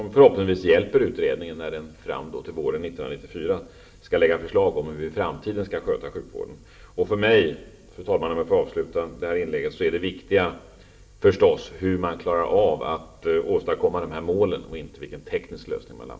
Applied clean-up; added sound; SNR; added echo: none; none; none; reverberation time 0.5 s.